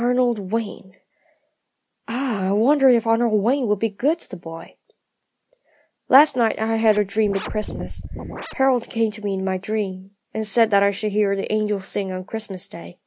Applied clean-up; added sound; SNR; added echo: none; Scratching (performance technique); 9 dB; none.